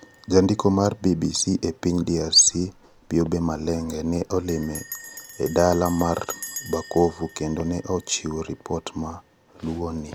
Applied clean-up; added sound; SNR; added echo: none; Bell; 20 dB; none.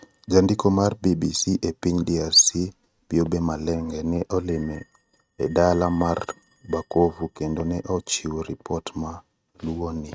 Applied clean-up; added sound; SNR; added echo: neural mask model RNNoise.